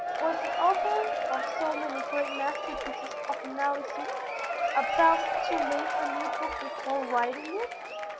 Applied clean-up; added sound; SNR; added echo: none; Applause / Crowd / Cheering; 0 dB; none.